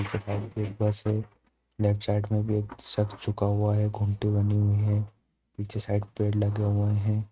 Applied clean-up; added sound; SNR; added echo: neural mask model RNNoise.